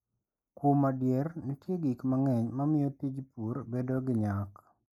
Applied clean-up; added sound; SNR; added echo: neural mask model Resemble Enhance denoiser.